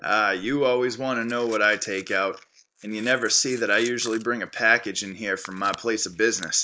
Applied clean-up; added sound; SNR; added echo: neural mask model Resemble Enhance denoiser.